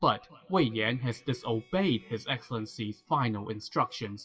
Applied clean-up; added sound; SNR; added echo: classical method WPE with log-MMSE.